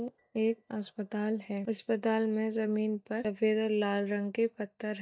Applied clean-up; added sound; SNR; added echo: neural mask model DeepFilterNet 3.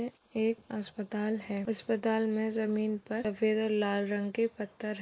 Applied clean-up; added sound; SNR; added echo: neural mask model Resemble Enhance denoiser.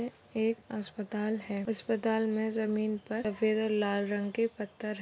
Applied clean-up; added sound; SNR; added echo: none; none; none; none.